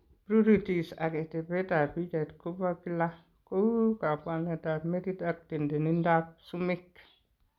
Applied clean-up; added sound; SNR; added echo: none; none; none; none.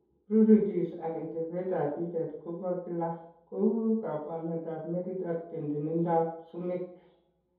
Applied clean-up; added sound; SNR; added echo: none; none; none; reverberation time 0.7 s.